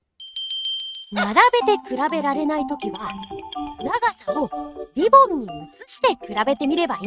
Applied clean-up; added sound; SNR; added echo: neural mask model RNNoise.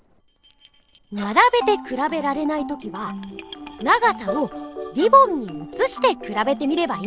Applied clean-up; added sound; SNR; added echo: neural separator model SepFormer DNS4.